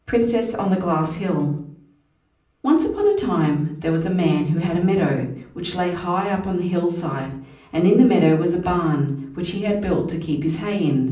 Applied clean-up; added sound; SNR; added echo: none; none; none; reverberation time 0.6 s.